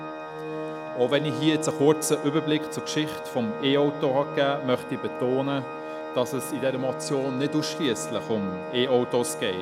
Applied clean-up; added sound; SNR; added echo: none; Organ; 8 dB; none.